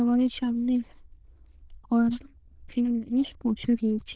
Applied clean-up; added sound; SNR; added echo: neural diffusion model UNIVERSE++.